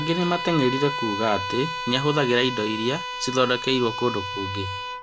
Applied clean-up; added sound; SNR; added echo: none; Bowed string instrument; 6 dB; none.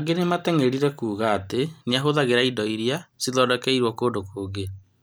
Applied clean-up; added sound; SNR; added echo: none; none; none; none.